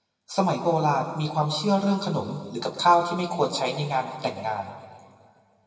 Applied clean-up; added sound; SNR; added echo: none; none; none; reverberation time 2.4 s.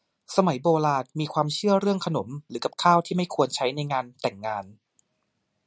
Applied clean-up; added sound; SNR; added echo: none; none; none; none.